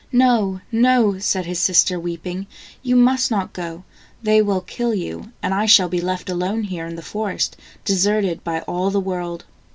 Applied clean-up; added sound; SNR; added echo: none; none; none; none.